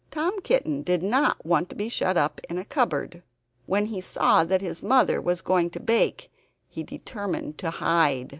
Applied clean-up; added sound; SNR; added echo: none; none; none; none.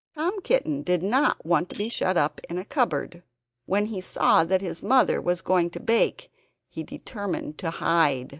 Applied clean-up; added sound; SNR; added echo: neural mask model DeepFilterNet 3.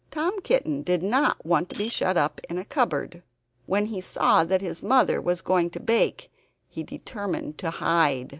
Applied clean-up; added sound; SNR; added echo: none; Shatter; 18 dB; none.